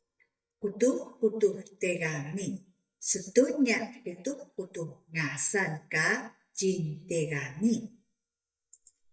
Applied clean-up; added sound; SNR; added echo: neural mask model DeepFilterNet 3.